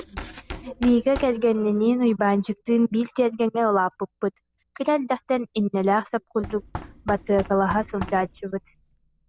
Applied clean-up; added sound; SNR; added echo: none; Knock; 17 dB; none.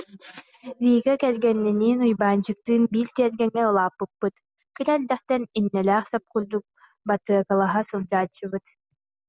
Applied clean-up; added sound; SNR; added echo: none; none; none; none.